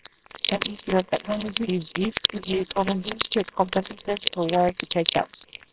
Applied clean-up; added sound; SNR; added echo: neural separator model SepFormer WHAMR!.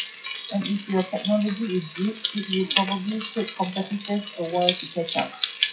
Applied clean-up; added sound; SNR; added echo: classical method WPE with log-MMSE.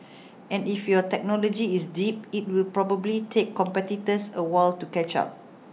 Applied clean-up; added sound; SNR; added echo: none; none; none; none.